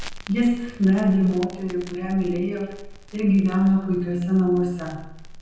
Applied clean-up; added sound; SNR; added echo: none; Crackle; 17 dB; reverberation time 0.9 s.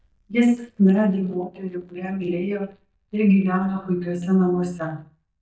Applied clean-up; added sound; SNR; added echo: neural mask model DeepFilterNet 3.